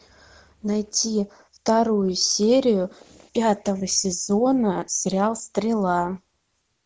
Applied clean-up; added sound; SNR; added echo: none; none; none; none.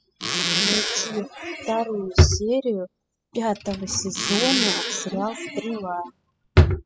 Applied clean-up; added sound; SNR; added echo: classical method spectral subtraction.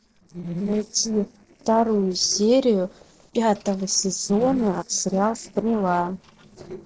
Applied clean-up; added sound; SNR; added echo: neural separator model SepFormer DNS4.